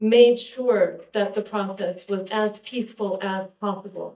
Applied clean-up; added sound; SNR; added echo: neural mask model DeepFilterNet 3.